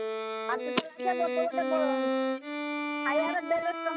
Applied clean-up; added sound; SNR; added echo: neural mask model RNNoise.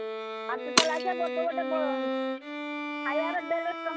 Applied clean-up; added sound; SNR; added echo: none; Shatter + Bowed string instrument; -2 dB; none.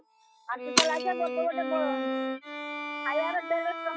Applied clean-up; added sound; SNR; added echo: classical method Wiener filter.